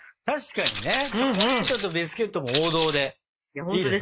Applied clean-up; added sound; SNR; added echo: neural mask model Resemble Enhance denoiser.